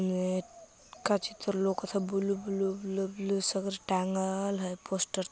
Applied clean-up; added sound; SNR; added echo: none; none; none; none.